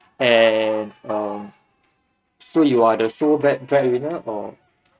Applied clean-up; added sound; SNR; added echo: neural mask model RNNoise.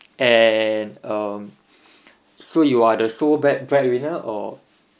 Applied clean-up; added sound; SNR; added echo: none; none; none; none.